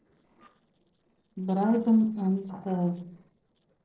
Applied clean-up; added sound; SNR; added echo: neural separator model SepFormer DNS4.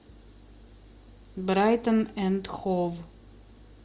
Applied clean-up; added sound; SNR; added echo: none; none; none; none.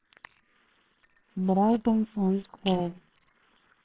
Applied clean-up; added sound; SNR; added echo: neural separator model SepFormer WHAMR!.